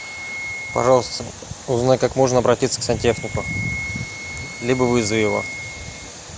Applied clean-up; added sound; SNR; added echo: none; Wind instrument, woodwind instrument; 12 dB; none.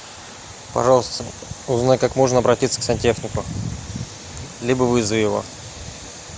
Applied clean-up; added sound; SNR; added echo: none; none; none; none.